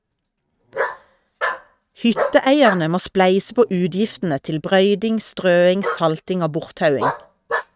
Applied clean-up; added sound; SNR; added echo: neural mask model RNNoise.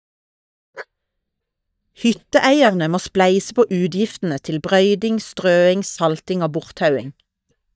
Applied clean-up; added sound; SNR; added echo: neural mask model DeepFilterNet 3.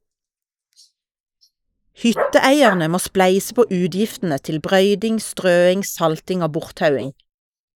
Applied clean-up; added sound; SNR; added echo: neural mask model Resemble Enhance denoiser.